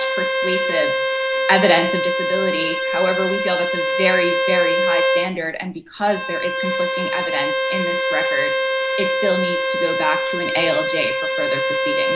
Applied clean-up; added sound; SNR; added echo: none; Bowed string instrument; -3 dB; none.